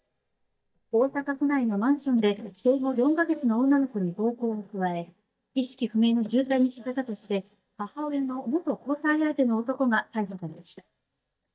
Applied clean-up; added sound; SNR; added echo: neural mask model DeepFilterNet 3.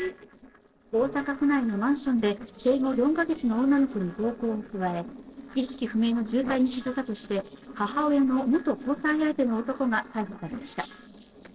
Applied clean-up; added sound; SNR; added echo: neural separator model SepFormer DNS4.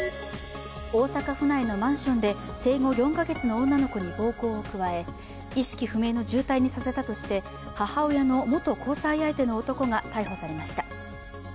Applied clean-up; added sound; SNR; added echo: none; none; none; none.